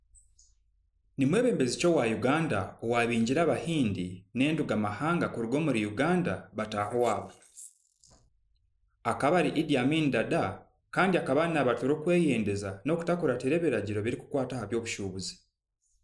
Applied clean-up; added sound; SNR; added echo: neural mask model Resemble Enhance denoiser.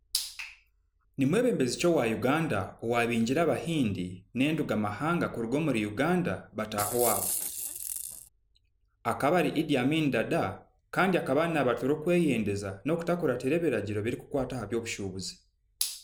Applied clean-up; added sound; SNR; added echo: none; Rattle / Rattle (instrument); 5 dB; none.